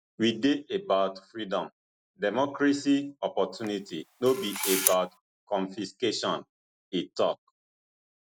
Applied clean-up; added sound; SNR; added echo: none; Camera; 4 dB; none.